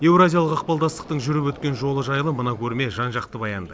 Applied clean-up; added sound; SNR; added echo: none; none; none; none.